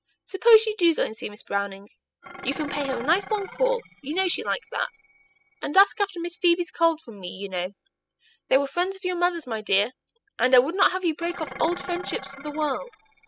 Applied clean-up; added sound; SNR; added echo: classical method spectral subtraction.